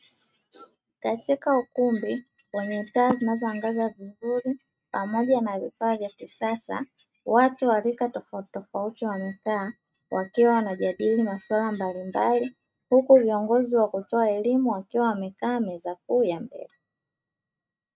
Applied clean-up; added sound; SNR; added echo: neural mask model RNNoise.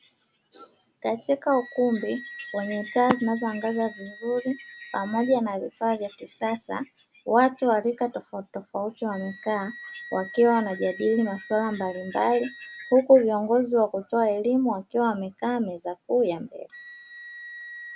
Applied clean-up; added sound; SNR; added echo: none; Wind instrument, woodwind instrument; 19 dB; none.